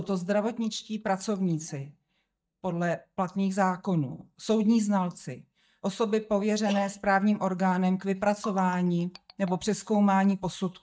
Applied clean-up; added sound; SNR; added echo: neural mask model DeepFilterNet 3.